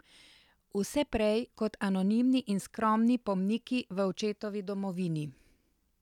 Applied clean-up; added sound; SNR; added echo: none; none; none; none.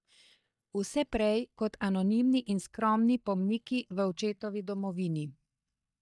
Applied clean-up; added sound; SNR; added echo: neural mask model DeepFilterNet 3.